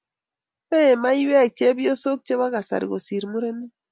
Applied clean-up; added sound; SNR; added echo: none; none; none; none.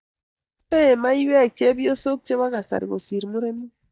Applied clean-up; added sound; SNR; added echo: neural mask model DeepFilterNet 3.